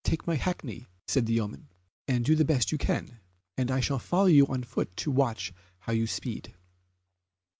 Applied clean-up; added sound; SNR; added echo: none; none; none; none.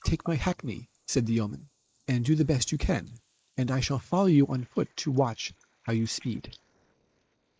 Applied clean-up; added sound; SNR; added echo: neural mask model Resemble Enhance denoiser.